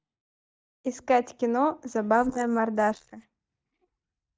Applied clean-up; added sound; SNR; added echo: neural mask model DeepFilterNet 3.